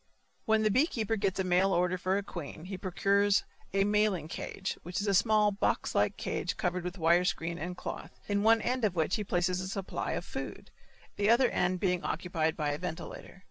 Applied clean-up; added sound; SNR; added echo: none; none; none; none.